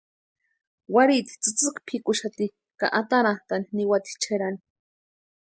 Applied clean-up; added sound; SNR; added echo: none; none; none; none.